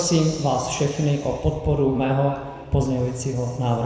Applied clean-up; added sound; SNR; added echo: none; none; none; reverberation time 2.0 s.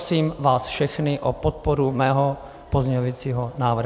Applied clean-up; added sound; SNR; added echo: none; none; none; none.